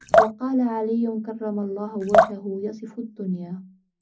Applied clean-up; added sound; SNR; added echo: none; Drip; -3 dB; reverberation time 0.4 s.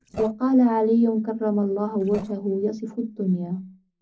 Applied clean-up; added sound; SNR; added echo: neural separator model SepFormer DNS4.